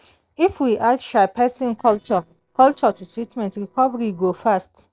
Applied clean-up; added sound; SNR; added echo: neural separator model SepFormer DNS4.